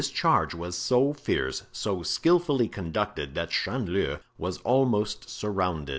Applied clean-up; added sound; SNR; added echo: none; none; none; none.